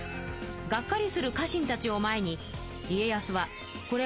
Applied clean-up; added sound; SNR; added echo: none; Bird vocalization, bird call, bird song; 16 dB; none.